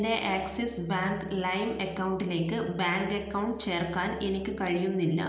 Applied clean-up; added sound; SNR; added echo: none; none; none; none.